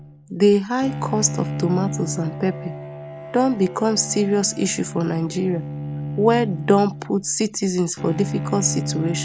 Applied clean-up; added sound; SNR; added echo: none; Bowed string instrument; 8 dB; none.